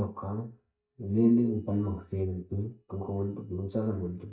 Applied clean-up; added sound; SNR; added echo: neural mask model DeepFilterNet 3.